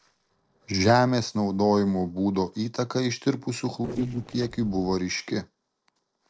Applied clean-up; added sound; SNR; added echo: neural separator model SepFormer DNS4.